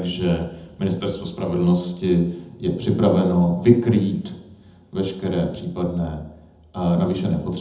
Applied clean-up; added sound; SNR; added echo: none; none; none; reverberation time 0.8 s.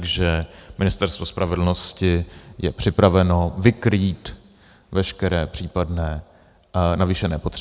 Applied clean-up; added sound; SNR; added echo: none; none; none; none.